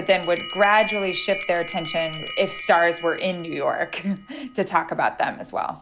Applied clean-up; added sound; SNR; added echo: none; Bell; 12 dB; none.